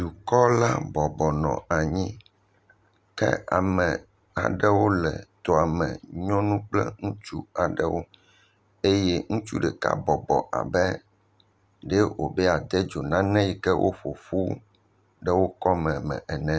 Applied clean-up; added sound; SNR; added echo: none; none; none; none.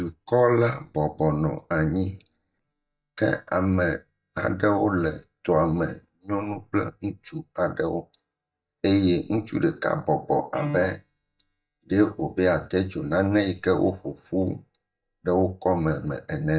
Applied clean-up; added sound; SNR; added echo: neural mask model DeepFilterNet 3.